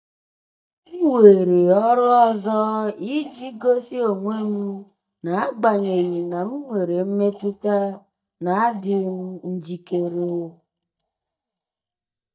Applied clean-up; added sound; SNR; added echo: neural mask model DeepFilterNet 3.